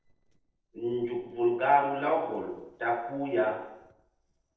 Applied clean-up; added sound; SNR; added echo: neural separator model SepFormer DNS4.